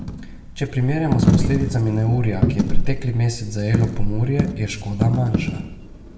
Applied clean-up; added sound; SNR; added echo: none; Coin (dropping); 3 dB; reverberation time 0.9 s.